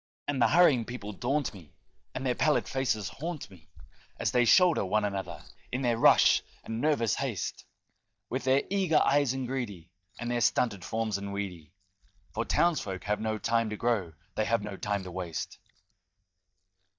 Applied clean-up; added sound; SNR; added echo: neural mask model DeepFilterNet 3.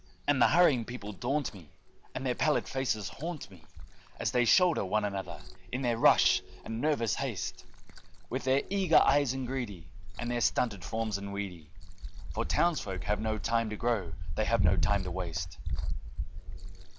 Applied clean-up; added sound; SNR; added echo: none; Liquid; 13 dB; none.